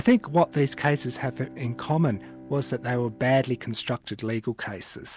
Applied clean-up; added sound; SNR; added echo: none; Bowed string instrument; 20 dB; none.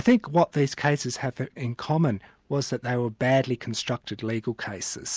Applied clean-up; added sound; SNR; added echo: none; none; none; none.